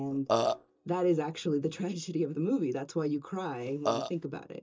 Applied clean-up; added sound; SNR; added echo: neural mask model DeepFilterNet 3.